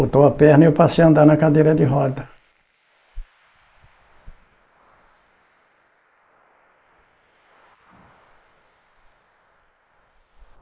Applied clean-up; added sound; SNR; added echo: neural mask model Resemble Enhance denoiser.